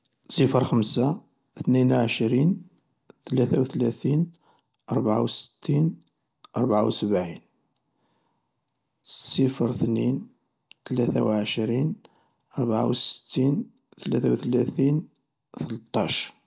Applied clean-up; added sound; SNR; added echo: none; none; none; none.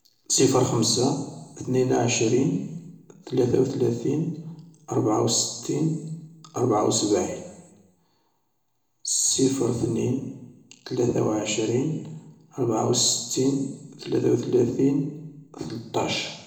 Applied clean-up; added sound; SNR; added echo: none; none; none; reverberation time 1.0 s.